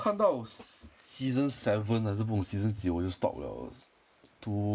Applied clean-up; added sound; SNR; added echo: neural mask model Resemble Enhance denoiser.